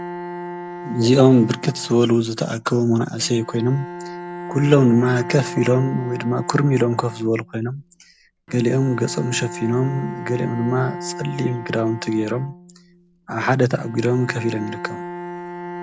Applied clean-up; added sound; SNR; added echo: none; Bowed string instrument; 13 dB; none.